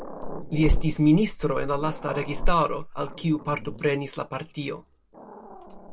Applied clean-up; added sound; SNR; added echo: none; Growling; 2 dB; none.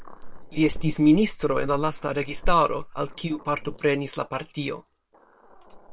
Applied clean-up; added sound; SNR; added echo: neural separator model SepFormer WHAM!.